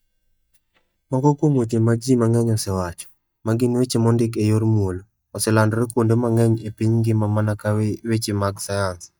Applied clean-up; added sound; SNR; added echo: neural mask model DeepFilterNet 3.